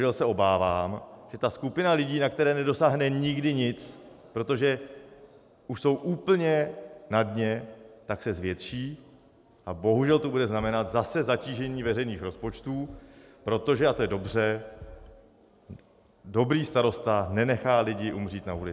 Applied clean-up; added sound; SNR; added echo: none; none; none; none.